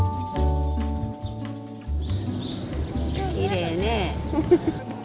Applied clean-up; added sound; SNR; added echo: none; none; none; none.